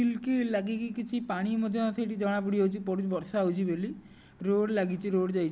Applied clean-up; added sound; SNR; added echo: none; none; none; none.